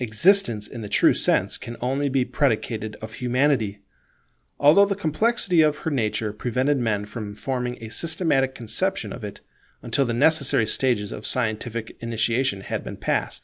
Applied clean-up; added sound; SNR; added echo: none; none; none; none.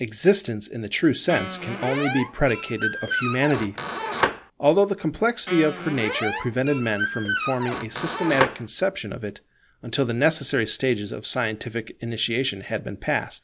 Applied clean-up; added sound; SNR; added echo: none; Squeak; 4 dB; none.